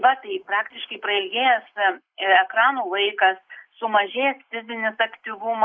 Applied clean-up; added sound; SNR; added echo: neural mask model Resemble Enhance denoiser.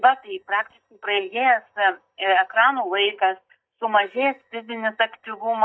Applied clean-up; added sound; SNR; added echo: neural mask model DeepFilterNet 3.